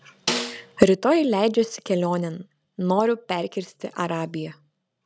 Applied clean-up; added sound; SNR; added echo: none; Snare drum; 7 dB; none.